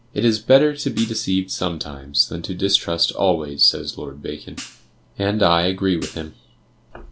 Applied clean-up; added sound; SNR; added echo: none; Hi-hat; 18 dB; none.